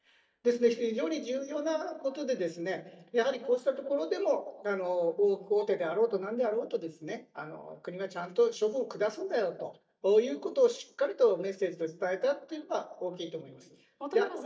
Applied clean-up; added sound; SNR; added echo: neural mask model DeepFilterNet 3.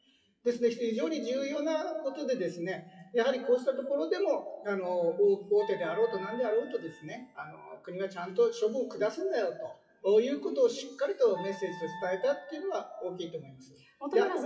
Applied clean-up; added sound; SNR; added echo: classical method WPE with log-MMSE.